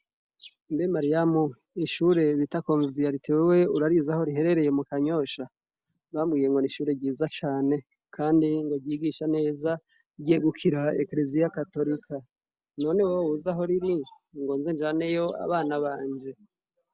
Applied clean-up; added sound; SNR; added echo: none; none; none; none.